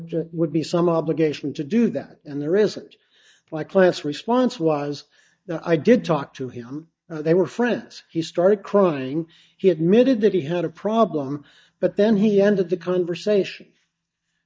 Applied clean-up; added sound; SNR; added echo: neural mask model DeepFilterNet 3.